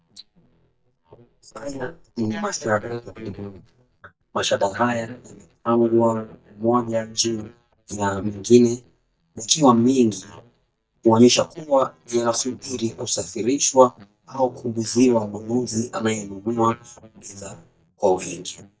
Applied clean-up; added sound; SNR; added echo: neural mask model DeepFilterNet 3.